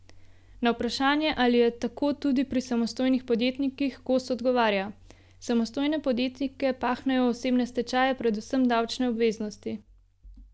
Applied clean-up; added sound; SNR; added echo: none; none; none; none.